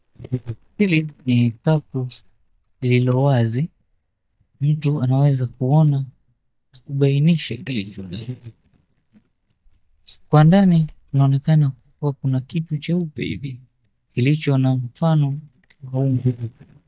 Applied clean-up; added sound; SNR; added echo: neural mask model DeepFilterNet 3.